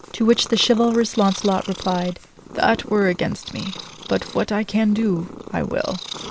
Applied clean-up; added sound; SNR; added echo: none; Purr; 15 dB; none.